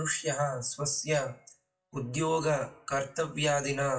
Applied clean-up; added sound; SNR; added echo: classical method WPE with log-MMSE.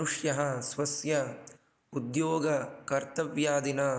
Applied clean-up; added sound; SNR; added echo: none; none; none; none.